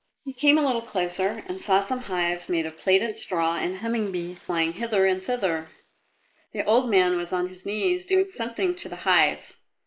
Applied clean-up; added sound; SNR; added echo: neural mask model Resemble Enhance denoiser.